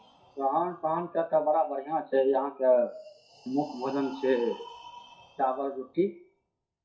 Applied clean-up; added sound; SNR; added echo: classical method WPE with log-MMSE.